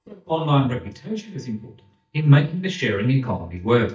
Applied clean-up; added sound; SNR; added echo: neural mask model DeepFilterNet 3.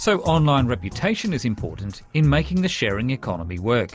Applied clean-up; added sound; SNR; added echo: none; none; none; none.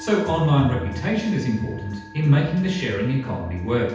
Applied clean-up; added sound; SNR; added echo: none; Musical instrument; 19 dB; reverberation time 0.8 s.